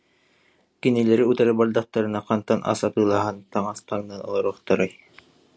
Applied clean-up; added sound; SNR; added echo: none; none; none; none.